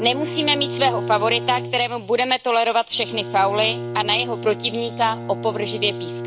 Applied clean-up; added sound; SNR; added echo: none; Bowed string instrument; 8 dB; none.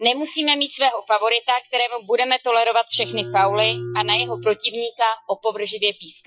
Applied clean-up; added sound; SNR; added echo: classical method Wiener filter.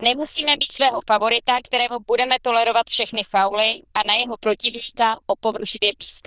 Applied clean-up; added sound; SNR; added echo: neural diffusion model UNIVERSE++.